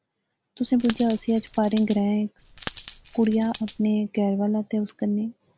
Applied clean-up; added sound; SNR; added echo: none; Coin (dropping); 5 dB; none.